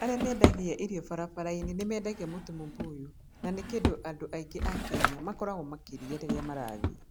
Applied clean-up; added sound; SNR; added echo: none; Drawer open or close; -2 dB; none.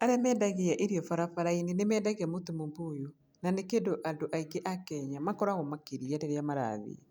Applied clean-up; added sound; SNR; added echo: none; none; none; none.